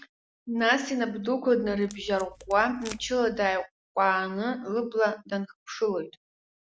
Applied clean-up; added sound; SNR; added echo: none; Packing tape, duct tape; 20 dB; none.